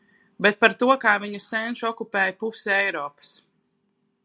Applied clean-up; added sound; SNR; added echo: none; none; none; none.